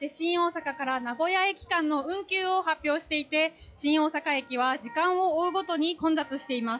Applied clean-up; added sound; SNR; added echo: classical method log-MMSE.